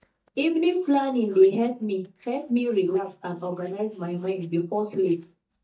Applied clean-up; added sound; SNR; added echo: neural mask model DeepFilterNet 3.